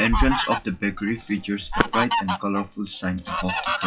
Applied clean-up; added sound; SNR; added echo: classical method WPE with log-MMSE.